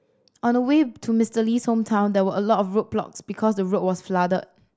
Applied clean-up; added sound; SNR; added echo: none; none; none; none.